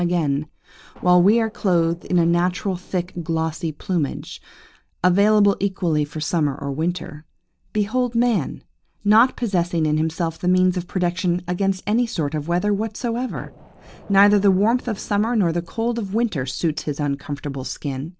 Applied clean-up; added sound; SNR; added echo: neural separator model SepFormer DNS4.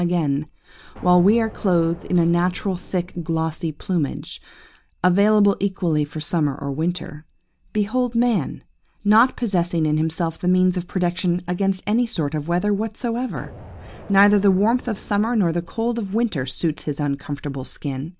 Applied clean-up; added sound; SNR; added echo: none; Explosion; 20 dB; none.